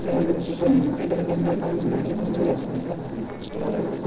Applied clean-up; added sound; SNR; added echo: neural separator model SepFormer DNS4.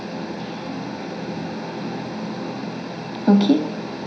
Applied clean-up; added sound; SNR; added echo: none; Guitar; 18 dB; reverberation time 0.9 s.